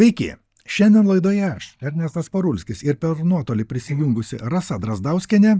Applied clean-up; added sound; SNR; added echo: neural mask model DeepFilterNet 3.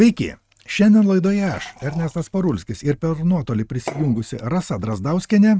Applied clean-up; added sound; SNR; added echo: neural mask model RNNoise.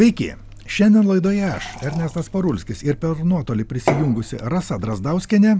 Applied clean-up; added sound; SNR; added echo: none; Fill (with liquid) / Glass / Water; 13 dB; none.